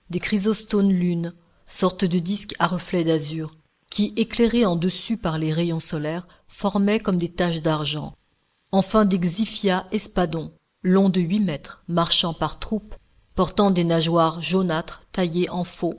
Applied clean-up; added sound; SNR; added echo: neural mask model Resemble Enhance denoiser.